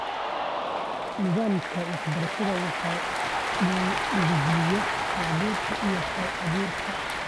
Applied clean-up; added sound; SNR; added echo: none; Cheering; -1 dB; none.